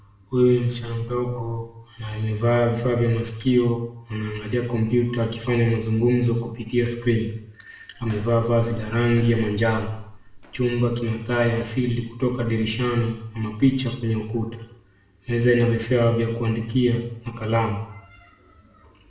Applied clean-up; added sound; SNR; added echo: none; Walk, footsteps; 15 dB; reverberation time 0.7 s.